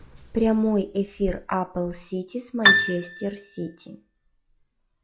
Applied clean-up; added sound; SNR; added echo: classical method log-MMSE.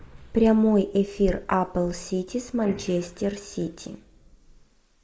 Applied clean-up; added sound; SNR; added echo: neural mask model Resemble Enhance denoiser.